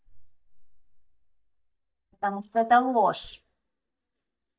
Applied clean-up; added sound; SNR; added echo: neural mask model DeepFilterNet 3.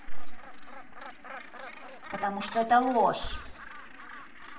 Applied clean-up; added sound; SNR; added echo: none; Gull, seagull; 16 dB; reverberation time 0.8 s.